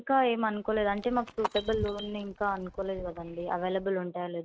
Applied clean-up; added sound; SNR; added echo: neural mask model RNNoise.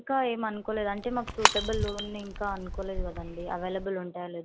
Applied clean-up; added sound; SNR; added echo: none; Shatter / Crushing; 0 dB; none.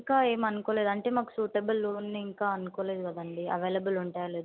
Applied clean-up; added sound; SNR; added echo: none; none; none; none.